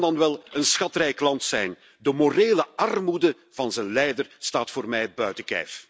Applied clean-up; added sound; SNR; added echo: none; none; none; none.